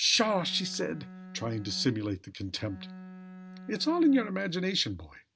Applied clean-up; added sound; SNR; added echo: none; Bowed string instrument; 16 dB; none.